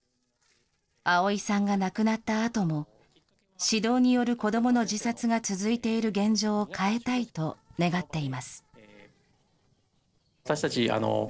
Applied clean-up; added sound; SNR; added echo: neural separator model SepFormer DNS4.